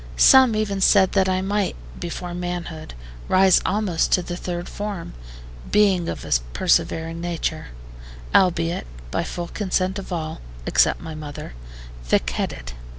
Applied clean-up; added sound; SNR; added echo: none; none; none; none.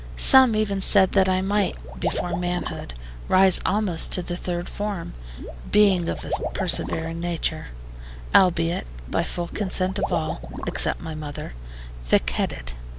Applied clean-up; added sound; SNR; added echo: none; Liquid; 12 dB; none.